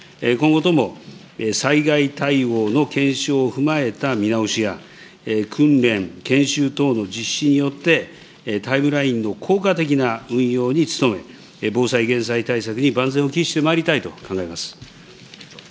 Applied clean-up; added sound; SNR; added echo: none; none; none; none.